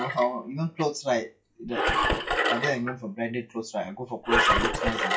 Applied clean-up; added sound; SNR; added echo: classical method log-MMSE.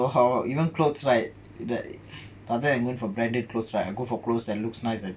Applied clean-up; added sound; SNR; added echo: none; none; none; none.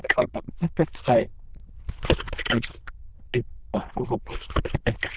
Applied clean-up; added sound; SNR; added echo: neural diffusion model UNIVERSE++.